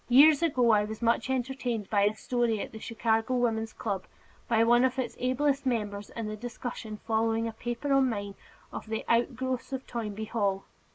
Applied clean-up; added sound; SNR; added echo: neural mask model Resemble Enhance denoiser.